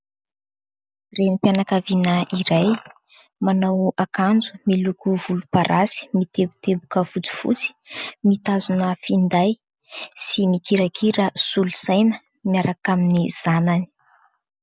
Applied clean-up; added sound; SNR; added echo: none; none; none; none.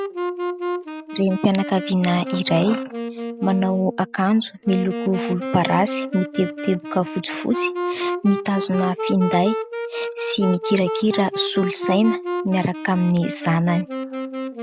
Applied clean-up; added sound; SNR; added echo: none; Wind instrument, woodwind instrument; 6 dB; none.